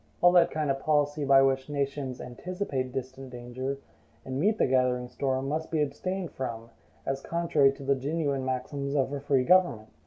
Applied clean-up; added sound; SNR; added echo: none; none; none; none.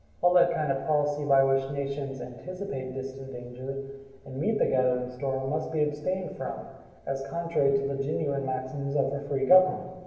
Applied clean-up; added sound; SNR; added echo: none; none; none; reverberation time 1.2 s.